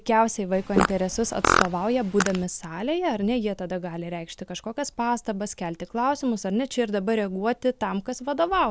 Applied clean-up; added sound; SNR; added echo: none; Fart; 0 dB; none.